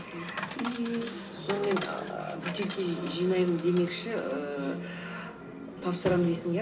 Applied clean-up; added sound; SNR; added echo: none; Coin (dropping) / Chatter; 10 dB; reverberation time 0.3 s.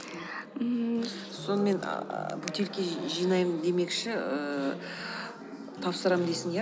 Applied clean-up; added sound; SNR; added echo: none; none; none; none.